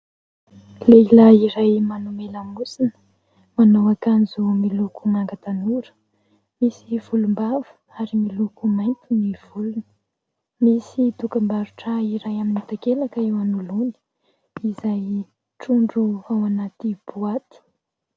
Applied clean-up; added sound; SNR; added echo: none; none; none; none.